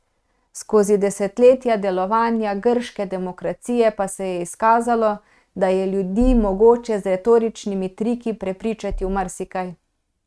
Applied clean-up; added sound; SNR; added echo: neural mask model RNNoise.